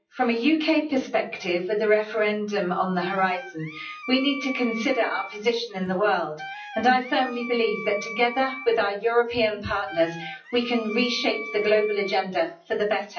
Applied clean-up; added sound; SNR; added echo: classical method WPE with log-MMSE.